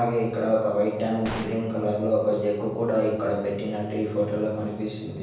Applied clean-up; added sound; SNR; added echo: none; Gunshot, gunfire; 16 dB; reverberation time 1.1 s.